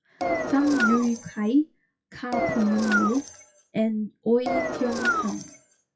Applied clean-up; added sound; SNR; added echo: classical method WPE with log-MMSE.